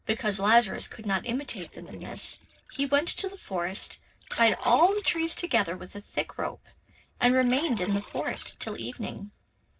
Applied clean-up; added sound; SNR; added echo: neural separator model SepFormer DNS4.